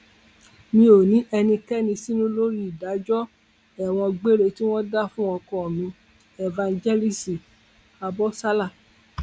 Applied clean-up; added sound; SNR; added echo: none; none; none; none.